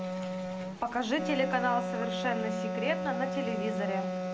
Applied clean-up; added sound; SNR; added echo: none; Wind instrument, woodwind instrument; 1 dB; none.